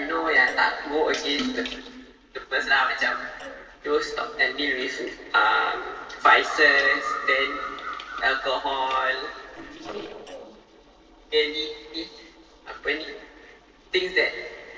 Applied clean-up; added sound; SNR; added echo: neural separator model SepFormer DNS4.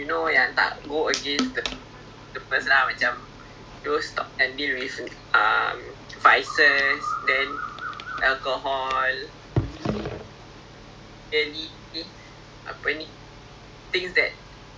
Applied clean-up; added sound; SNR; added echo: none; none; none; none.